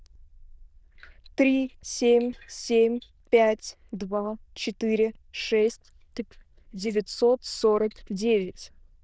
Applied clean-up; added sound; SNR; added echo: neural diffusion model UNIVERSE++.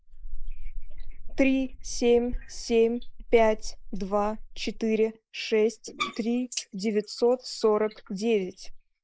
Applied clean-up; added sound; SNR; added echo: neural mask model Resemble Enhance denoiser.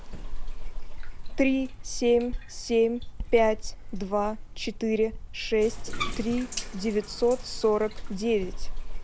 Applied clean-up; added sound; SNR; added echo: none; Bathtub (filling or washing); 4 dB; none.